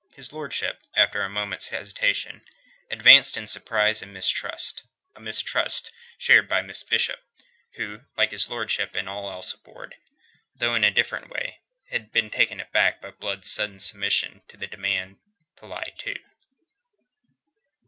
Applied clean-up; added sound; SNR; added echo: none; none; none; none.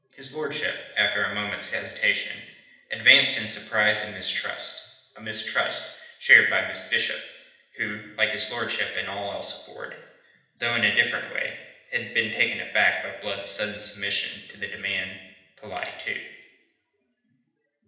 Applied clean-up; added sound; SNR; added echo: none; none; none; reverberation time 0.8 s.